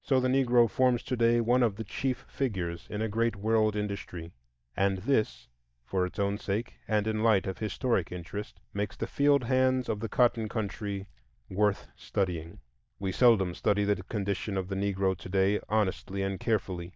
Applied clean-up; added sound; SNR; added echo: neural mask model DeepFilterNet 3.